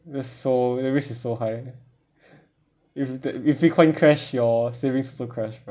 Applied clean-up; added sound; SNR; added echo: none; none; none; none.